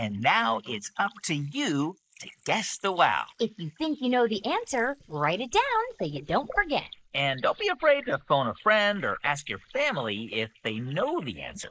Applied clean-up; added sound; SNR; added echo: neural mask model Resemble Enhance denoiser.